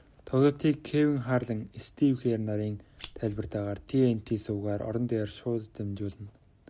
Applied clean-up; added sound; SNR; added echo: none; Scissors; 9 dB; none.